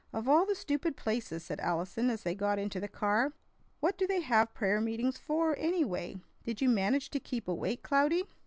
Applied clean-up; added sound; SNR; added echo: none; none; none; none.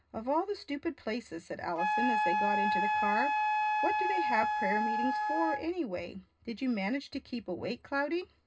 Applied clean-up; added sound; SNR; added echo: none; Wind instrument, woodwind instrument; -2 dB; reverberation time 0.2 s.